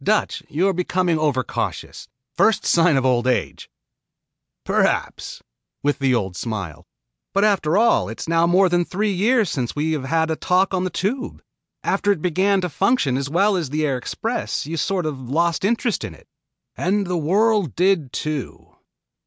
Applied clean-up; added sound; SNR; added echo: none; none; none; none.